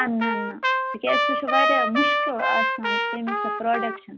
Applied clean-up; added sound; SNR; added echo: none; Trumpet; -3 dB; none.